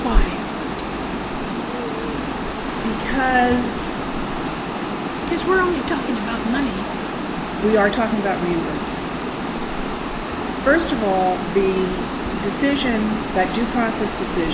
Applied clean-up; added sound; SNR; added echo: none; Water; 3 dB; none.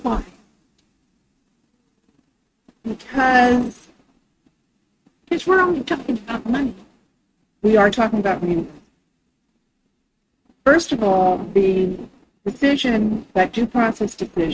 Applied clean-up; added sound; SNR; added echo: neural mask model RNNoise.